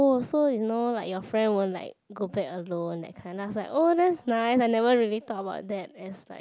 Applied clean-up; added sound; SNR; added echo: none; none; none; none.